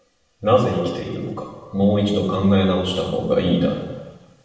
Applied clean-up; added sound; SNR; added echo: none; none; none; reverberation time 1.2 s.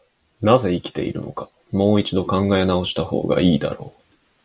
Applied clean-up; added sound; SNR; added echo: none; none; none; none.